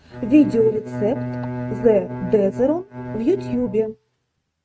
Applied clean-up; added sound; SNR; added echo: neural mask model RNNoise.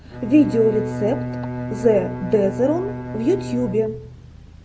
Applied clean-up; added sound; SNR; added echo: none; Bowed string instrument; 8 dB; none.